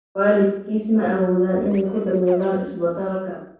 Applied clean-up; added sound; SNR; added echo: neural separator model SepFormer DNS4.